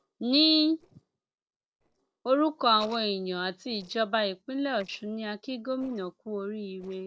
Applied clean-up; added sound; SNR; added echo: neural separator model SepFormer DNS4.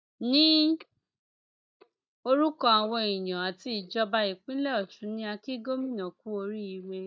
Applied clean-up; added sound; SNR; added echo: neural mask model DeepFilterNet 3.